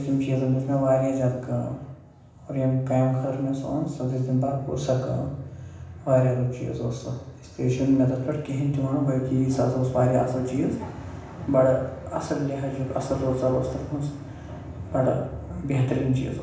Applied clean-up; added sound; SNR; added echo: none; none; none; reverberation time 0.9 s.